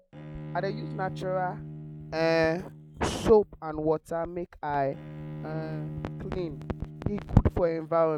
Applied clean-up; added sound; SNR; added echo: none; Bowed string instrument; 12 dB; none.